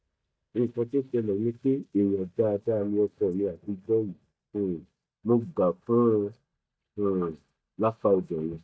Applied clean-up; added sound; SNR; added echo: neural mask model DeepFilterNet 3.